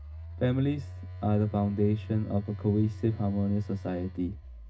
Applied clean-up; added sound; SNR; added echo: none; Telephone; 12 dB; reverberation time 0.4 s.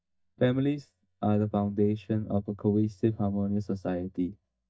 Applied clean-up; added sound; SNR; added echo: neural mask model DeepFilterNet 3.